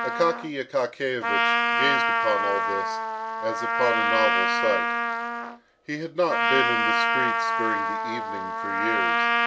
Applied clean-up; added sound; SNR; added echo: none; Trumpet; -4 dB; none.